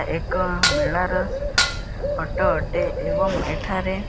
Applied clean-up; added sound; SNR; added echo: none; Dishes, pots, and pans + Bird; -3 dB; none.